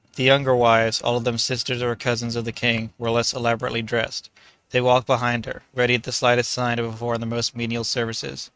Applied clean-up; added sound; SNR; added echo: neural mask model RNNoise.